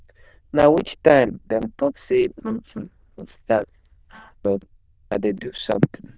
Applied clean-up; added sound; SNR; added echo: neural diffusion model UNIVERSE++.